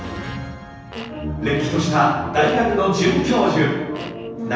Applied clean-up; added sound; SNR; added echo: none; Fart; 19 dB; reverberation time 1.1 s.